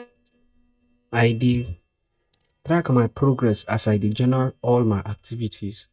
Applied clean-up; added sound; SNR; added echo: neural mask model DeepFilterNet 3.